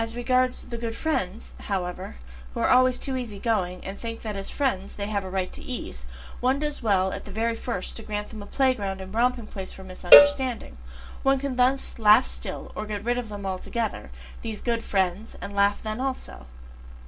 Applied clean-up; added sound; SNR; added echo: none; Cowbell; -4 dB; reverberation time 0.2 s.